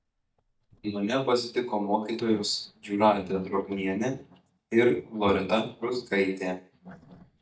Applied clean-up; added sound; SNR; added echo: neural mask model DeepFilterNet 3.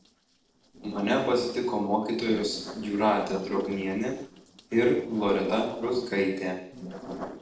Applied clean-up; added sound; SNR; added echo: neural separator model SepFormer DNS4.